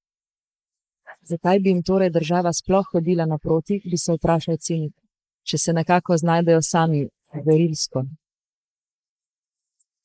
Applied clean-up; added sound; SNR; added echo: neural mask model Resemble Enhance denoiser.